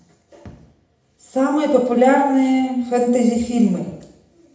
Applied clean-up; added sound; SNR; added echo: none; none; none; reverberation time 0.8 s.